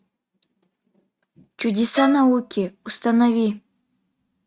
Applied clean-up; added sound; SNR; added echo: neural mask model RNNoise.